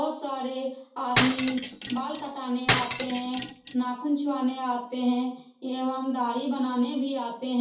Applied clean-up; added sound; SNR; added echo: none; Cutlery, silverware; -1 dB; reverberation time 0.6 s.